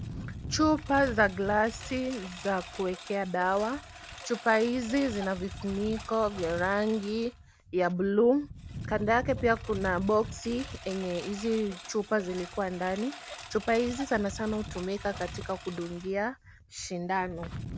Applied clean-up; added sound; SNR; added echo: none; Engine; 12 dB; none.